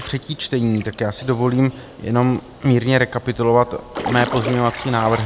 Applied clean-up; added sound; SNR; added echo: none; Drip / Trickle, dribble / Water / Splash, splatter; 13 dB; none.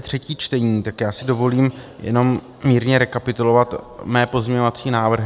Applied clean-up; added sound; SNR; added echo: none; none; none; none.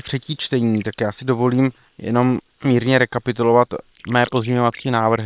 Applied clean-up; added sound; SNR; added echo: neural separator model SepFormer WHAM!.